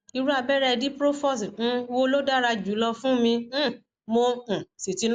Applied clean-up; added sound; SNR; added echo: none; none; none; none.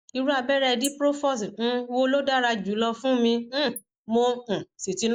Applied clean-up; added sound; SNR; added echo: neural mask model Resemble Enhance denoiser.